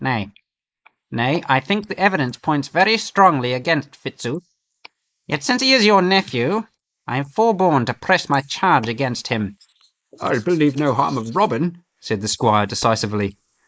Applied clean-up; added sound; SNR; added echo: neural mask model Resemble Enhance denoiser.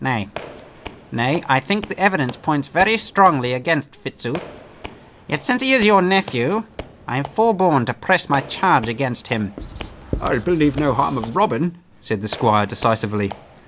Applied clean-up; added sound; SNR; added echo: none; Writing + Squeak / Walk, footsteps; 16 dB; none.